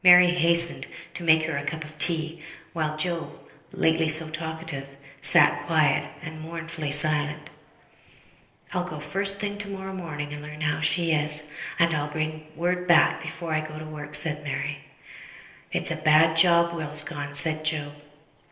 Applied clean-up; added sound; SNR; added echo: neural separator model SepFormer DNS4.